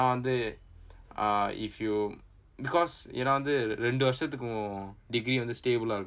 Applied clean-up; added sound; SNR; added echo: none; none; none; none.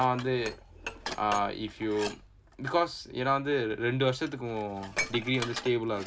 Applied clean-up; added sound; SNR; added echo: none; Dishes, pots, and pans; 11 dB; none.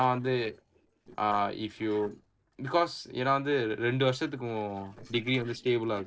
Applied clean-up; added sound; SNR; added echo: neural separator model SepFormer DNS4.